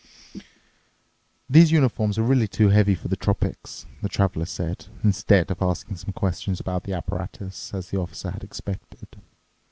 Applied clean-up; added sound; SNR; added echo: none; none; none; none.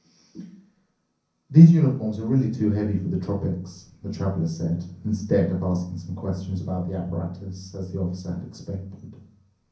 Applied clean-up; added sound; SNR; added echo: none; none; none; reverberation time 0.6 s.